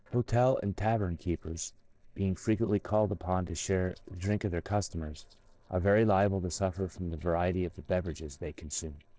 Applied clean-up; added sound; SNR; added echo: neural separator model SepFormer DNS4.